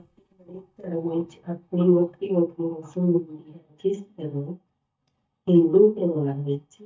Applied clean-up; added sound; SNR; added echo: neural mask model DeepFilterNet 3.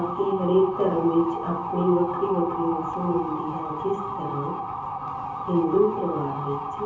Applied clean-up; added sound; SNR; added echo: none; Motor vehicle (road) / Siren; 6 dB; reverberation time 0.7 s.